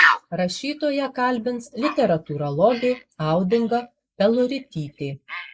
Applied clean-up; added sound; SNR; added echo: neural mask model Resemble Enhance denoiser.